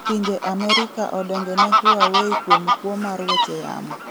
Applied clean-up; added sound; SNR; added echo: none; Fowl; -4 dB; none.